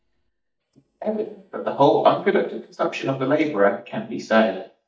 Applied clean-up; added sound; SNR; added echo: neural mask model DeepFilterNet 3.